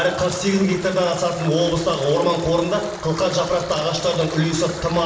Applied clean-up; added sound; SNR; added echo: none; Stream; 15 dB; reverberation time 1.1 s.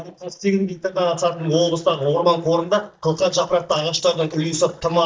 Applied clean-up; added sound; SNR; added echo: neural mask model DeepFilterNet 3.